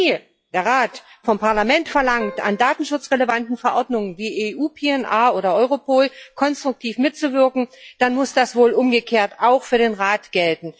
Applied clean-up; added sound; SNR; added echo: classical method log-MMSE.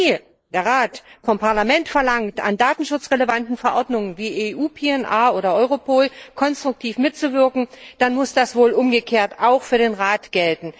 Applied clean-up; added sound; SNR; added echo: neural mask model Resemble Enhance denoiser.